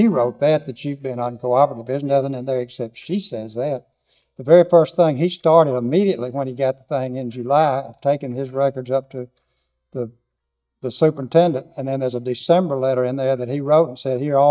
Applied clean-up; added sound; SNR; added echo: neural mask model DeepFilterNet 3.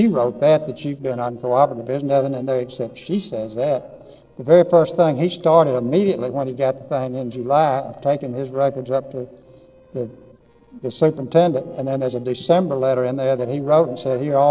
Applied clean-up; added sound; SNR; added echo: neural separator model SepFormer DNS4.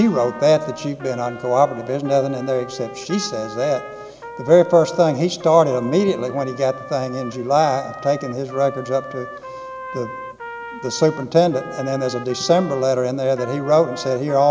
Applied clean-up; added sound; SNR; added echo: none; Trumpet; 15 dB; none.